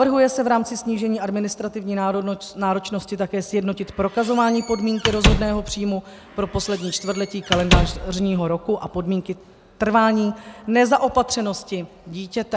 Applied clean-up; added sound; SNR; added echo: none; Squeak / Slam; 3 dB; none.